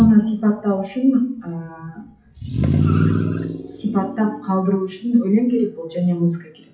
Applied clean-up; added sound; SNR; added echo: classical method WPE with log-MMSE.